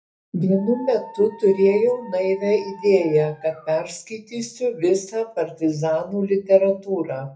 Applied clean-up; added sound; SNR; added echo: none; Dog; 20 dB; reverberation time 0.3 s.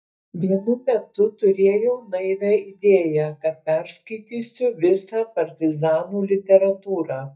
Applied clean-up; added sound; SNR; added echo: neural mask model DeepFilterNet 3.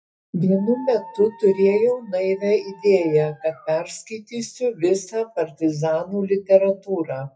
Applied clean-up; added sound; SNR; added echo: classical method WPE with log-MMSE.